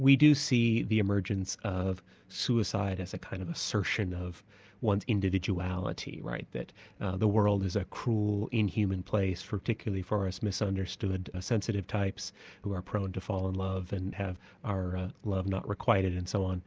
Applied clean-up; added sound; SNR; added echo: none; none; none; none.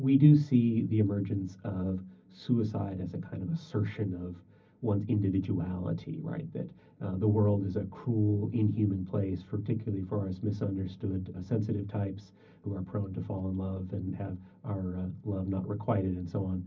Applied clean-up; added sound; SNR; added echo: none; none; none; reverberation time 0.4 s.